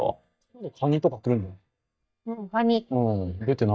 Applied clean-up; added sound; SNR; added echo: neural mask model DeepFilterNet 3.